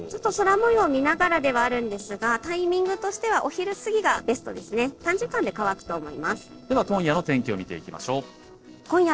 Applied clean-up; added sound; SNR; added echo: neural separator model SepFormer DNS4.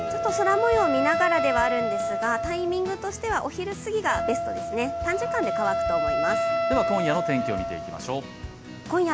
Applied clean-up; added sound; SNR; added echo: none; Wind instrument, woodwind instrument; 1 dB; none.